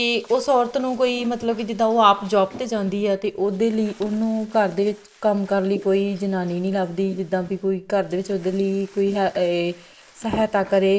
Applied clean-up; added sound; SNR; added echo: neural mask model Resemble Enhance denoiser.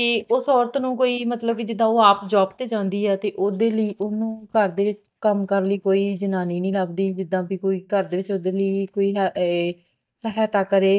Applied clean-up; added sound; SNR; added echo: neural mask model DeepFilterNet 3.